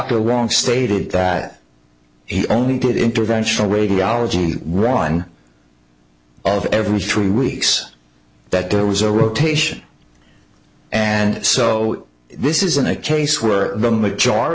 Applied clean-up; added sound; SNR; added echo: none; none; none; none.